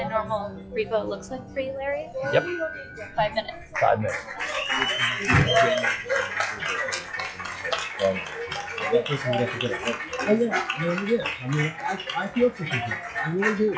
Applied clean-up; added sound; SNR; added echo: classical method log-MMSE.